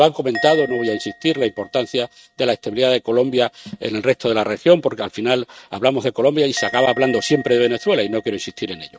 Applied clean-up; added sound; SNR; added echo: neural mask model RNNoise.